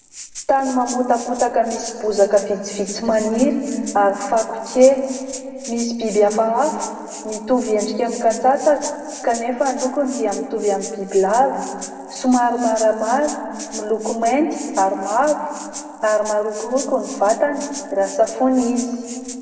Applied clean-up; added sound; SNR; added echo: none; Rattle (instrument); 16 dB; reverberation time 2.0 s.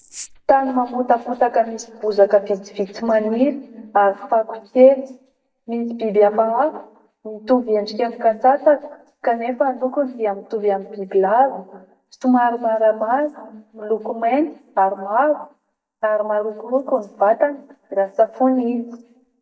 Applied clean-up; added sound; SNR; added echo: neural mask model DeepFilterNet 3.